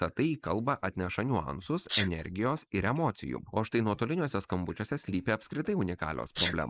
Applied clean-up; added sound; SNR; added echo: neural mask model Resemble Enhance denoiser.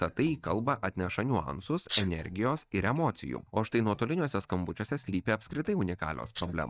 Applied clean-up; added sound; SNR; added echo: neural mask model DeepFilterNet 3.